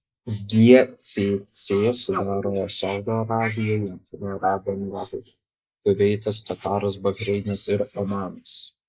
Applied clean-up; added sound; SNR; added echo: neural mask model Resemble Enhance denoiser.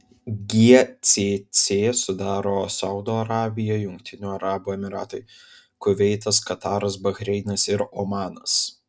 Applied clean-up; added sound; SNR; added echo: none; none; none; none.